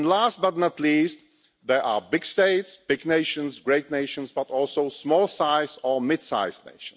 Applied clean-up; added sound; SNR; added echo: none; none; none; none.